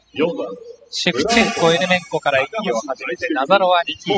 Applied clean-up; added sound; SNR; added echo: classical method spectral subtraction.